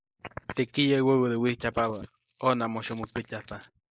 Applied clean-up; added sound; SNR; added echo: neural mask model Resemble Enhance denoiser.